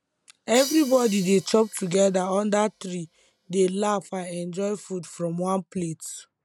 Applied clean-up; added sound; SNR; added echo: none; Crash cymbal; 15 dB; none.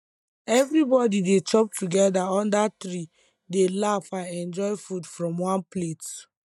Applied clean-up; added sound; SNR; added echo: neural mask model DeepFilterNet 3.